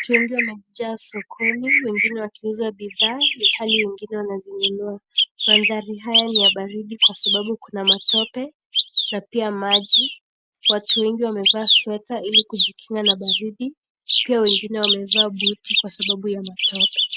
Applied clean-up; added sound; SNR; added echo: none; Bird vocalization, bird call, bird song; -5 dB; none.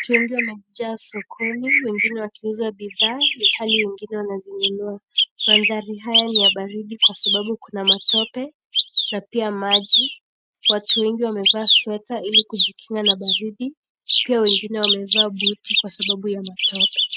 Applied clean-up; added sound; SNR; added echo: neural mask model RNNoise.